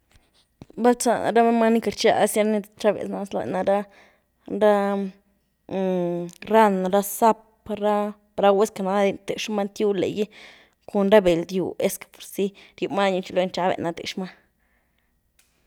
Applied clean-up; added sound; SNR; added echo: none; none; none; none.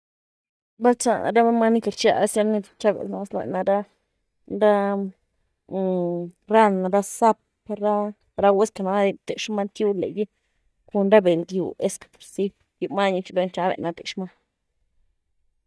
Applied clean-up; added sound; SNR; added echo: neural mask model DeepFilterNet 3.